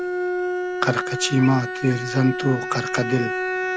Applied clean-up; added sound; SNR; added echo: none; Bowed string instrument; 4 dB; none.